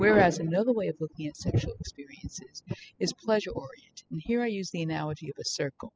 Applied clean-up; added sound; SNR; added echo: classical method spectral subtraction.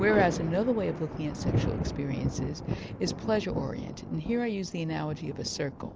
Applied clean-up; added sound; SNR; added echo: none; Thunder; 4 dB; none.